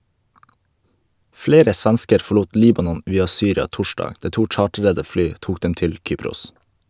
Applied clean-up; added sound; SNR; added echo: none; none; none; none.